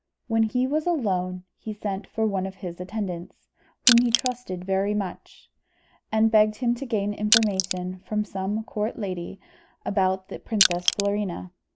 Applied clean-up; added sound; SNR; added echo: neural mask model Resemble Enhance denoiser.